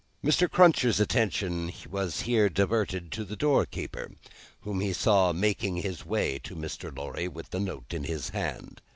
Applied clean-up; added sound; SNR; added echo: none; none; none; none.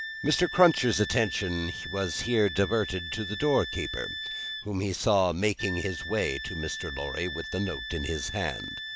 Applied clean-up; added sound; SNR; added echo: none; Wind instrument, woodwind instrument; 9 dB; none.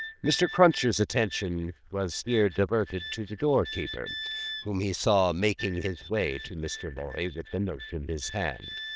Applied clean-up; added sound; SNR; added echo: neural diffusion model UNIVERSE++.